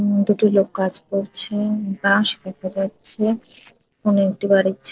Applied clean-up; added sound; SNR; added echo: neural separator model SepFormer DNS4.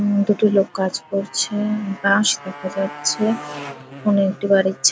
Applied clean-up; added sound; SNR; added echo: none; Motorcycle; 17 dB; none.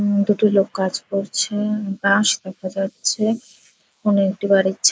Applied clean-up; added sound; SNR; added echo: neural mask model Resemble Enhance denoiser.